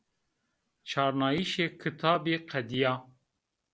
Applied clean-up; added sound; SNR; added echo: none; none; none; none.